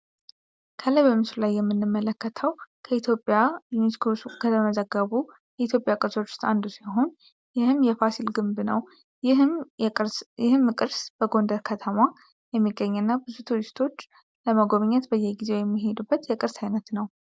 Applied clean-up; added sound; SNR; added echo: none; none; none; none.